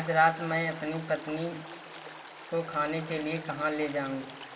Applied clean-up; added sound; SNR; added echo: none; Stream; 14 dB; reverberation time 1.7 s.